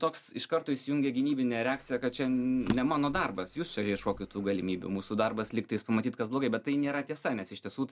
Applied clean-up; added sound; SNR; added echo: none; Drawer open or close; 14 dB; none.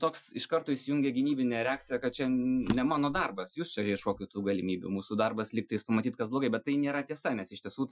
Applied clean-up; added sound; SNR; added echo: classical method Wiener filter.